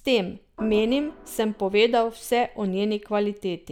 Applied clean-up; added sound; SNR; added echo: none; Organ; 20 dB; none.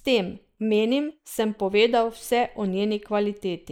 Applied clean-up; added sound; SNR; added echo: neural mask model Resemble Enhance denoiser.